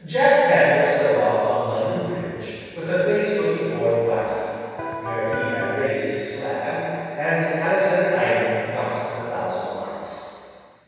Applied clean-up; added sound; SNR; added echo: none; Electric guitar; 6 dB; reverberation time 2.2 s.